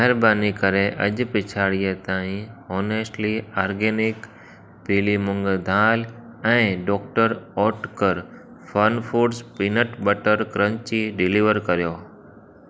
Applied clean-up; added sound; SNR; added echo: none; none; none; none.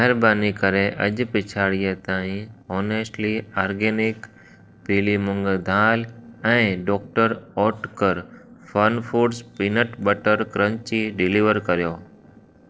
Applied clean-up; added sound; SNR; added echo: neural separator model SepFormer DNS4.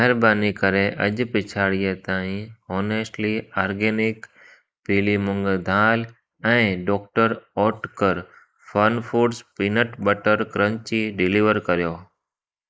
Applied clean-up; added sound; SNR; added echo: neural mask model Resemble Enhance denoiser.